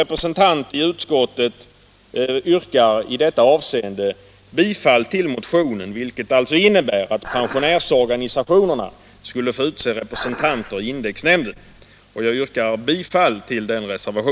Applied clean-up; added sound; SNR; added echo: none; Dishes, pots, and pans; 15 dB; none.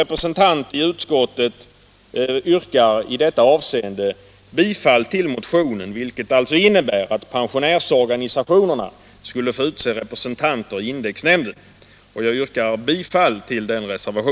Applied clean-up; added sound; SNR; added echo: none; none; none; none.